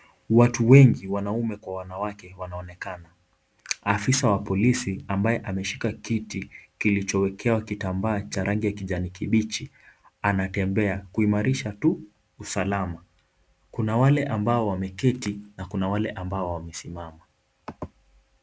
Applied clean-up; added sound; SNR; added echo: none; none; none; none.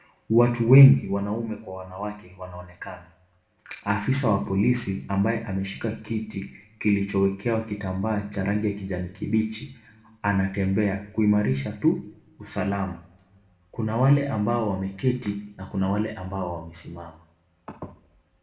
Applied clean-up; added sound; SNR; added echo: none; none; none; reverberation time 0.5 s.